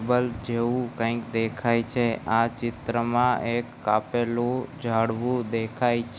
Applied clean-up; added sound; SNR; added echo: none; none; none; none.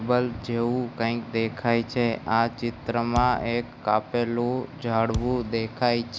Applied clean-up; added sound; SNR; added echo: none; Thump, thud; 10 dB; none.